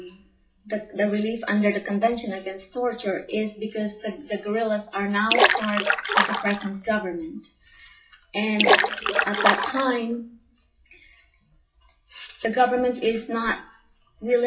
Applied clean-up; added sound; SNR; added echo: classical method WPE with log-MMSE.